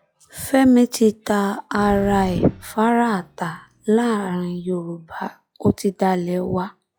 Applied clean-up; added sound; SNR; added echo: classical method log-MMSE.